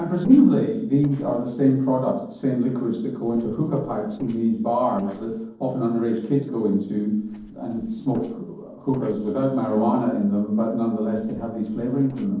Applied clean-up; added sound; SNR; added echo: neural separator model SepFormer DNS4.